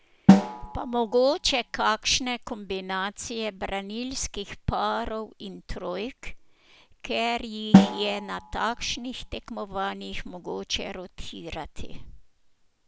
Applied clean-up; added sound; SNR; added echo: none; Snare drum; -4 dB; none.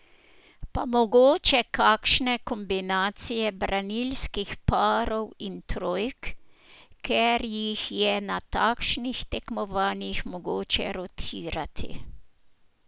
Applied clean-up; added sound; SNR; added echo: none; none; none; none.